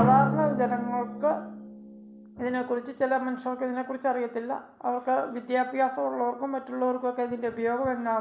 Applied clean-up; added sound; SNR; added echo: none; Drum; 8 dB; none.